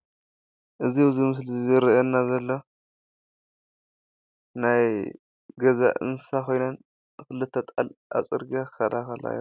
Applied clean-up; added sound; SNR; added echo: none; none; none; none.